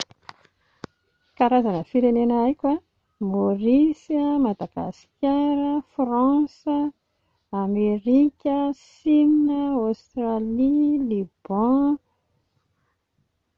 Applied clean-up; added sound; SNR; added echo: none; none; none; none.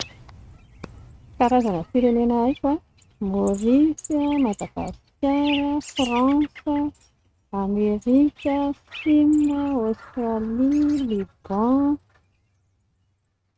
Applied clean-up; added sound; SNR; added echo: neural mask model RNNoise.